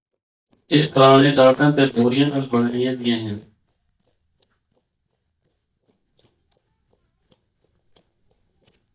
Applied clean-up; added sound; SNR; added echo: neural mask model DeepFilterNet 3.